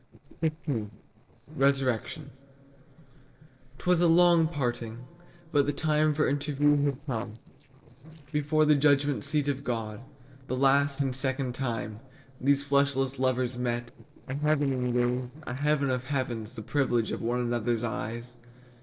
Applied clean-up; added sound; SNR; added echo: neural separator model SepFormer DNS4.